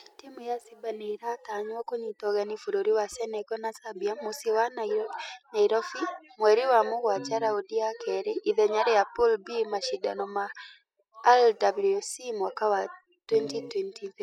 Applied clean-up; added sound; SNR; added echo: classical method spectral subtraction.